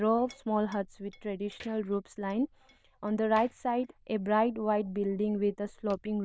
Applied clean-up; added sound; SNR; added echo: neural diffusion model UNIVERSE++.